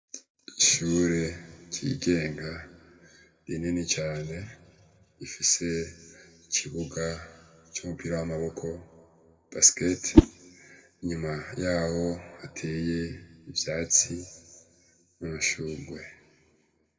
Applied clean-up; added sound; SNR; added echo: none; Whoosh, swoosh, swish; -4 dB; reverberation time 1.7 s.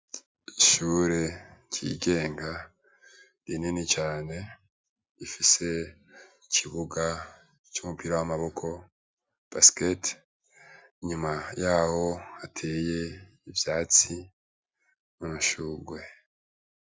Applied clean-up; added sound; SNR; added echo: none; none; none; none.